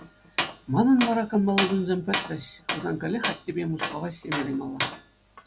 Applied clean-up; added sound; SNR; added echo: none; Tools; 6 dB; none.